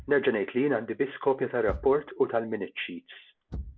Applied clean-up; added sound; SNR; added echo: none; Thump, thud; 17 dB; none.